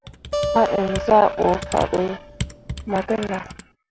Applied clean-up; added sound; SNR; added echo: none; Computer keyboard + Acoustic guitar; 7 dB; none.